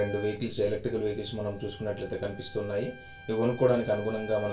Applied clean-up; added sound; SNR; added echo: none; Trumpet; 18 dB; reverberation time 0.2 s.